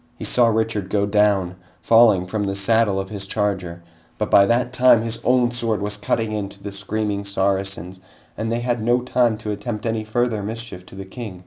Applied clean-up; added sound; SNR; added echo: none; none; none; none.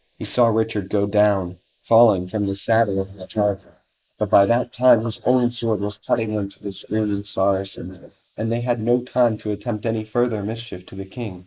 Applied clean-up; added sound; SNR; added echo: neural mask model Resemble Enhance denoiser.